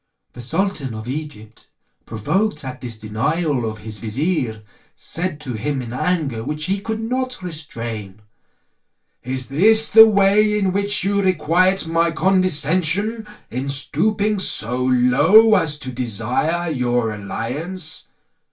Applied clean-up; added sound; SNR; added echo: none; none; none; reverberation time 0.2 s.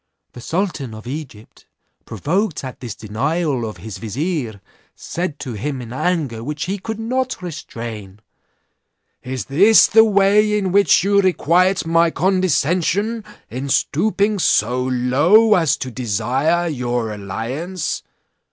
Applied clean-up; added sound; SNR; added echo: none; none; none; none.